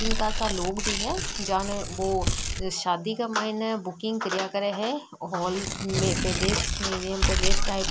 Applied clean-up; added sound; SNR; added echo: none; Tearing; -1 dB; none.